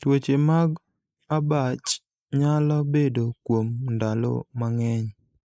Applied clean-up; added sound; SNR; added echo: neural mask model Resemble Enhance denoiser.